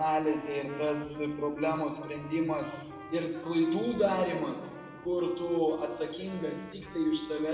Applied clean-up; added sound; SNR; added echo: none; Trumpet; 18 dB; reverberation time 1.5 s.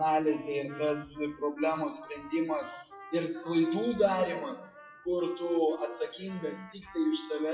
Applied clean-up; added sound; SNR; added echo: classical method WPE with log-MMSE.